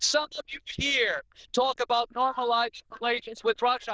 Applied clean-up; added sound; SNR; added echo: neural diffusion model UNIVERSE++.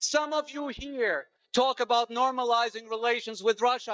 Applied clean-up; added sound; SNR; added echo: neural mask model DeepFilterNet 3.